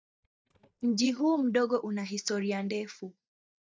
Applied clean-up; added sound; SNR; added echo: neural mask model DeepFilterNet 3.